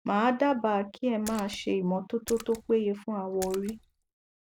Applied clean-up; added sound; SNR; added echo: none; Splash, splatter; 17 dB; none.